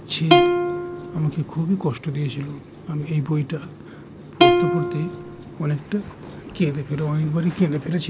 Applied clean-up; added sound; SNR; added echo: none; Plucked string instrument; -1 dB; none.